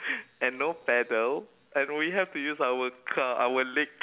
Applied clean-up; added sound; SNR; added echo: none; none; none; none.